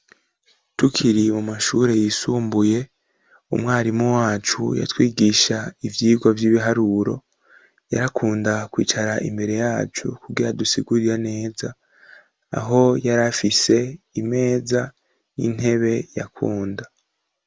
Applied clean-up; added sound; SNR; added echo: none; none; none; none.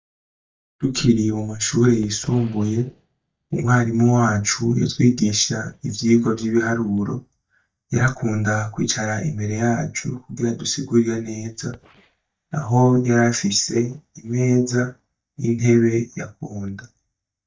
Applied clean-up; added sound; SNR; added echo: neural mask model DeepFilterNet 3.